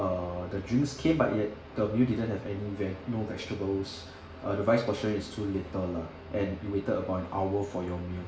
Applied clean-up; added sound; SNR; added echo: none; none; none; reverberation time 0.7 s.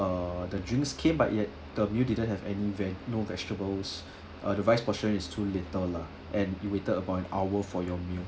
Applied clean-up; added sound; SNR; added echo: none; none; none; none.